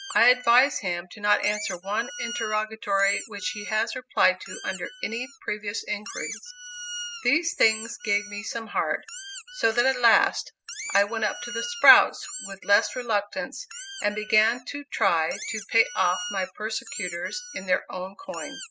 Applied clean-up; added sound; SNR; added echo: classical method spectral subtraction.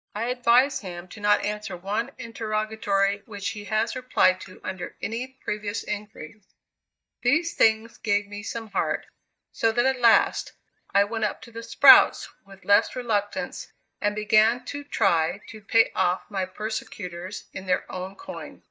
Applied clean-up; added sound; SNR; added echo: neural mask model DeepFilterNet 3.